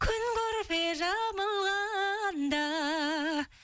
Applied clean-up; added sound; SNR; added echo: none; none; none; none.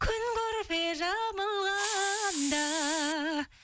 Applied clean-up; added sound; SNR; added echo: none; Hiss; 5 dB; none.